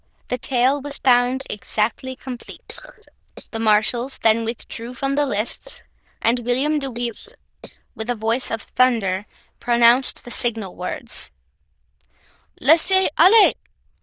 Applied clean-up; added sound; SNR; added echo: neural diffusion model UNIVERSE++.